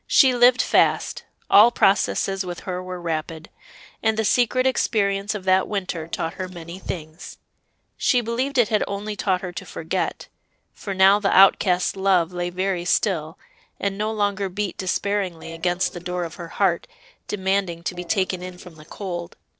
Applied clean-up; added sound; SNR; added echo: neural separator model SepFormer DNS4.